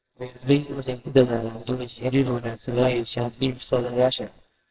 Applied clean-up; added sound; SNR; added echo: neural separator model SepFormer WHAMR!.